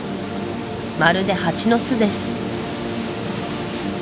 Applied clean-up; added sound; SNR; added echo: none; none; none; none.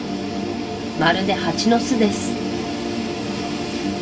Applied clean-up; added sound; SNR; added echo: none; none; none; reverberation time 0.2 s.